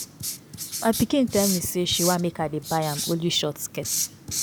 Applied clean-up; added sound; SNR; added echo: none; Writing; 6 dB; none.